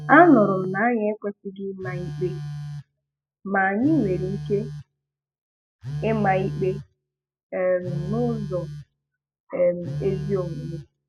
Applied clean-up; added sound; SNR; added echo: classical method spectral subtraction.